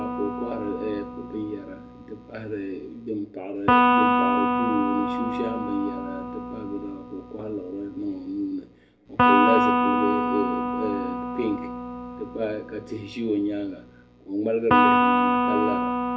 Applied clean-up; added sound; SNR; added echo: none; Electric guitar; -5 dB; reverberation time 0.3 s.